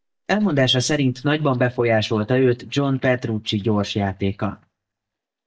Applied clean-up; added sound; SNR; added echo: neural mask model DeepFilterNet 3.